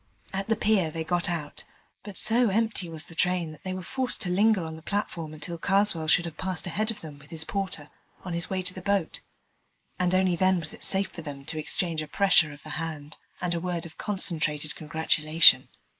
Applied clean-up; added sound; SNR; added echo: neural mask model Resemble Enhance denoiser.